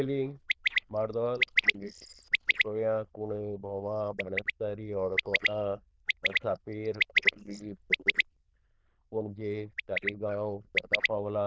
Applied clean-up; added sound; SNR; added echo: neural diffusion model UNIVERSE++.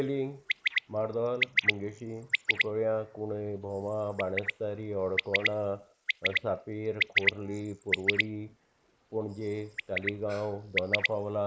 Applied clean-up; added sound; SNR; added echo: neural mask model Resemble Enhance denoiser.